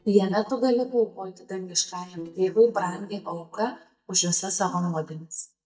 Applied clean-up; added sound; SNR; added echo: neural mask model DeepFilterNet 3.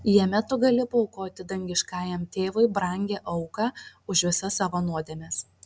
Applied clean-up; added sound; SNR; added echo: none; none; none; none.